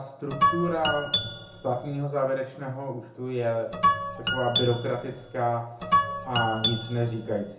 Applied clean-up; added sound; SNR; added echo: none; Guitar; -1 dB; reverberation time 0.6 s.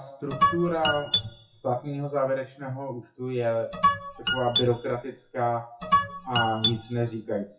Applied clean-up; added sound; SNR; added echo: classical method WPE with log-MMSE.